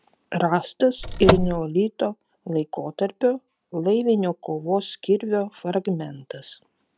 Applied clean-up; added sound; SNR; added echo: none; Car; -2 dB; none.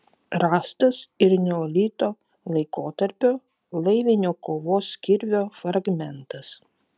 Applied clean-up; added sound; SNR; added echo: none; none; none; none.